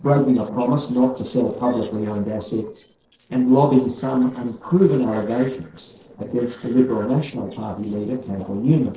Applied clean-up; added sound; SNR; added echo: neural separator model SepFormer DNS4.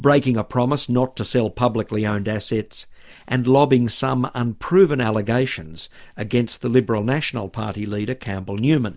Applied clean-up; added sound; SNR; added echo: none; none; none; none.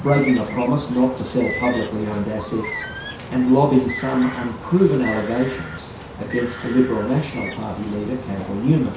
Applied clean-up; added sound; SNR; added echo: none; Bird; 11 dB; reverberation time 0.6 s.